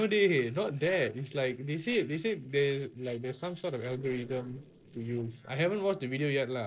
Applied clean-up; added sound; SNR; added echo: neural separator model SepFormer DNS4.